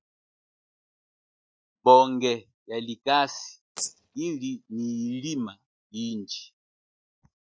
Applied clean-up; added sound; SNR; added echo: neural mask model DeepFilterNet 3.